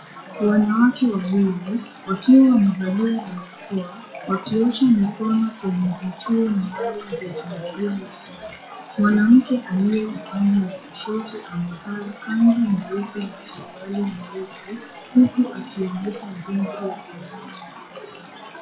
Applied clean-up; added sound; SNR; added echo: classical method WPE with log-MMSE.